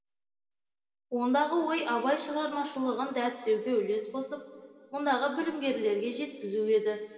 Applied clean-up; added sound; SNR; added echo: none; none; none; reverberation time 2.1 s.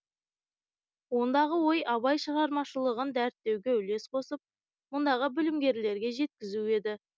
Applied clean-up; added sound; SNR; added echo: none; none; none; none.